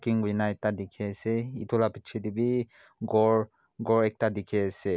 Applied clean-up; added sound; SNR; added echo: none; none; none; none.